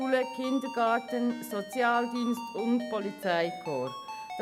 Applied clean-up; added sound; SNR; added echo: none; Ringtone; 10 dB; none.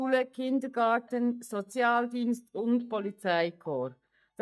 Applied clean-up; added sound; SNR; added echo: neural mask model DeepFilterNet 3.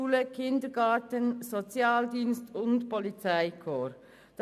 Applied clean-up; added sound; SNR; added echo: none; none; none; none.